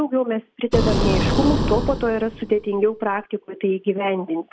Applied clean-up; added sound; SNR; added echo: none; Boom; 0 dB; none.